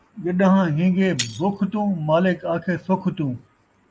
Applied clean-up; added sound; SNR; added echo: none; Shatter; 16 dB; none.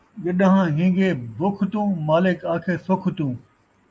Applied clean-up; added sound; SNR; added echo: none; none; none; none.